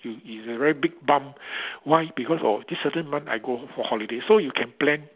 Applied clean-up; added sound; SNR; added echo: none; none; none; none.